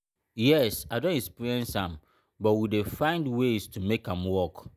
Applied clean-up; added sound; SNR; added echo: none; none; none; none.